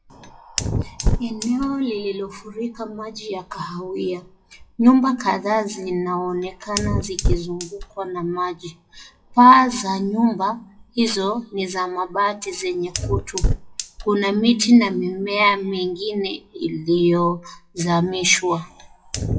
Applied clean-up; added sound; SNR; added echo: classical method WPE with log-MMSE.